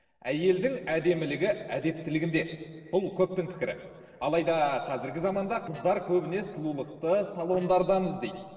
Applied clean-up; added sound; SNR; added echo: neural separator model SepFormer DNS4.